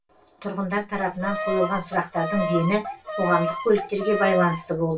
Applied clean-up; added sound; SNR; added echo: none; Bowed string instrument; 5 dB; reverberation time 0.2 s.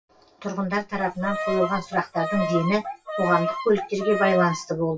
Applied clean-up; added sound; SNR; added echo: classical method WPE with log-MMSE.